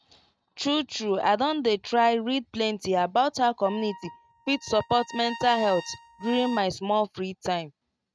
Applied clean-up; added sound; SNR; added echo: neural mask model RNNoise.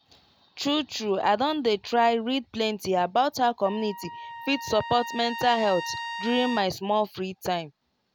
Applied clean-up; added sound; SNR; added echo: none; Trumpet; 10 dB; none.